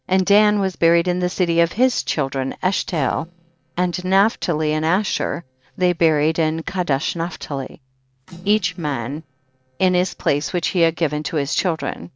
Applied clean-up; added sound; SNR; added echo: neural separator model SepFormer DNS4.